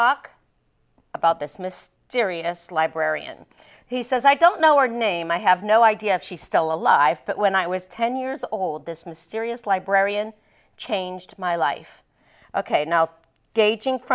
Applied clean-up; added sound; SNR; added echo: none; none; none; none.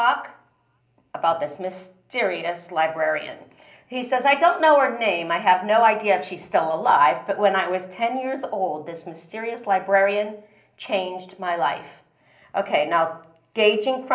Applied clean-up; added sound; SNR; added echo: none; none; none; reverberation time 0.5 s.